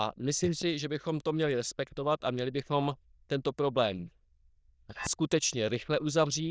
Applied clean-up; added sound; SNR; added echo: neural diffusion model UNIVERSE++.